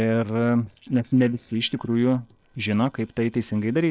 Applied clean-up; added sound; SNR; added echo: neural separator model SepFormer DNS4.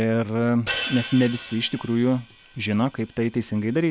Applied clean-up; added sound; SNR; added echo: none; Hi-hat; 12 dB; none.